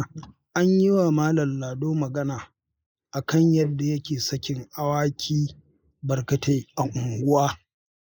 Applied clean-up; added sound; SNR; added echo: neural mask model Resemble Enhance denoiser.